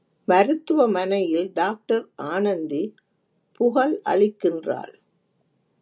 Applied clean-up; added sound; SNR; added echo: none; none; none; none.